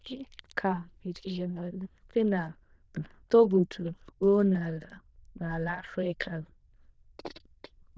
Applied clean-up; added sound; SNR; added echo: neural diffusion model UNIVERSE++.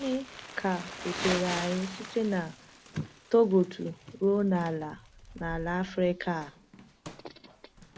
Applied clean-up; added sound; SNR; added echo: none; Crumpling, crinkling; 11 dB; none.